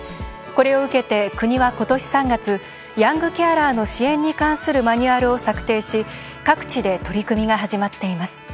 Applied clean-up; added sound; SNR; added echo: none; none; none; none.